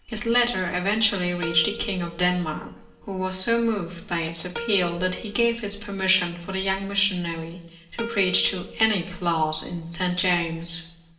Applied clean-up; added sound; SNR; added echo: none; Plucked string instrument; 16 dB; reverberation time 0.6 s.